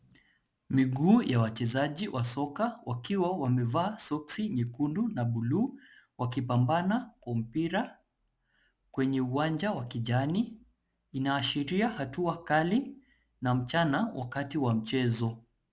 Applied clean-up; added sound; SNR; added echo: none; none; none; none.